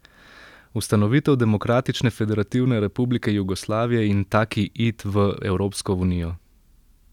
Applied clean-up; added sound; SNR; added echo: none; none; none; none.